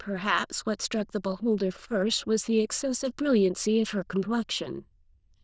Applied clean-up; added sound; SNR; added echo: neural diffusion model UNIVERSE++.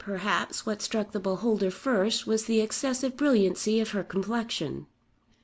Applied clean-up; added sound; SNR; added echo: none; none; none; none.